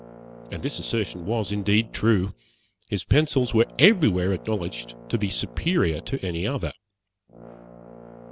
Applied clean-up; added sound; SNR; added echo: none; Brass instrument; 20 dB; none.